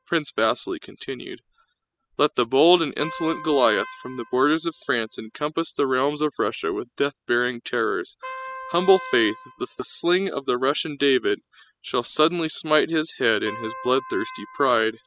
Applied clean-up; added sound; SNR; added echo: classical method spectral subtraction.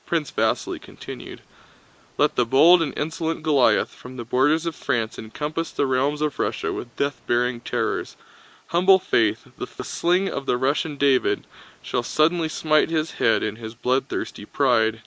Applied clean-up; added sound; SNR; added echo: neural mask model Resemble Enhance denoiser.